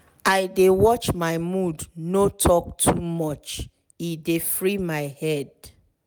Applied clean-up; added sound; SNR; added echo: none; none; none; none.